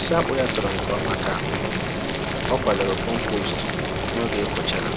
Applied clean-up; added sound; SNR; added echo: none; Boiling; -2 dB; none.